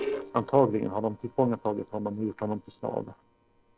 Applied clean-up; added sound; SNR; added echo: neural separator model SepFormer DNS4.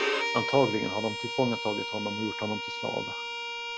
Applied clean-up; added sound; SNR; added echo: none; Bowed string instrument; 2 dB; none.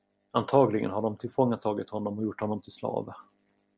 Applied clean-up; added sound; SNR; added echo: none; none; none; none.